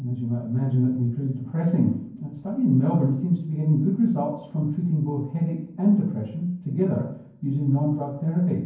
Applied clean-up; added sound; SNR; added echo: none; none; none; reverberation time 0.9 s.